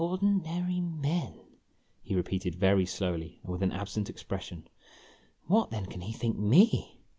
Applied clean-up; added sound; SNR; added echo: none; none; none; none.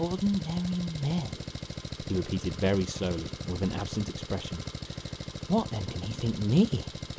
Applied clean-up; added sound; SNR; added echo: none; Engine; 8 dB; none.